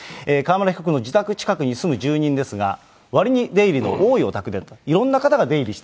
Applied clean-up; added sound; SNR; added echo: none; none; none; none.